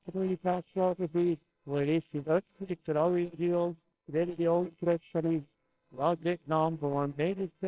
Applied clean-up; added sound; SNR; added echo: neural separator model SepFormer WHAMR!.